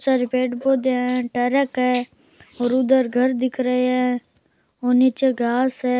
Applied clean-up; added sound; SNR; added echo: none; none; none; none.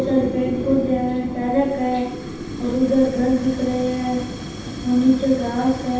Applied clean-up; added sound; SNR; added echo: none; Fire; 9 dB; reverberation time 0.7 s.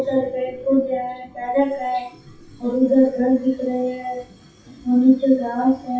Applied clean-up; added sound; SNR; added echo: classical method WPE with log-MMSE.